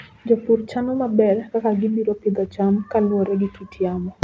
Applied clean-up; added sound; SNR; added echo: none; none; none; none.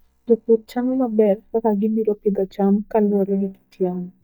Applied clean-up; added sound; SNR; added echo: neural mask model DeepFilterNet 3.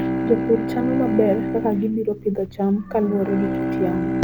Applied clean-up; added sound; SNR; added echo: none; Bowed string instrument; 3 dB; none.